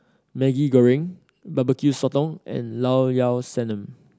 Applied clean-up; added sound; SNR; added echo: none; none; none; none.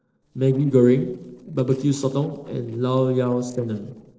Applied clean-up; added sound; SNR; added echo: neural separator model SepFormer DNS4.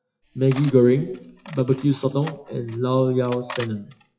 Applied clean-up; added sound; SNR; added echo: classical method WPE with log-MMSE.